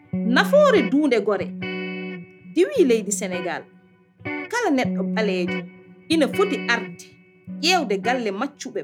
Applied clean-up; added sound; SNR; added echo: none; Electric guitar; 8 dB; none.